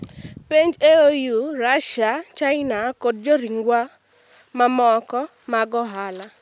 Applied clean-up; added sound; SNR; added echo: none; none; none; none.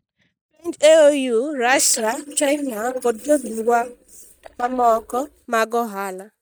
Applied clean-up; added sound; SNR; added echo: neural mask model DeepFilterNet 3.